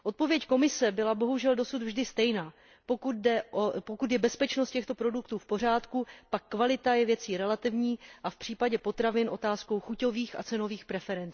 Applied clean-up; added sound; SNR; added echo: none; none; none; none.